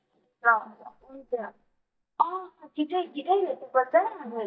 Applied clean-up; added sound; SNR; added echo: neural mask model DeepFilterNet 3.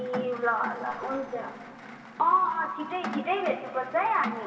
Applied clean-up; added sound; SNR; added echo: none; Rain; 11 dB; reverberation time 2.7 s.